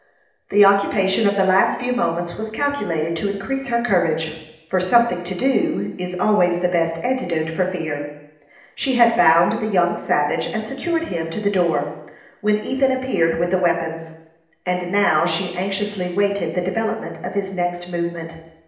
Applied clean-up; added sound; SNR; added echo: none; none; none; reverberation time 0.8 s.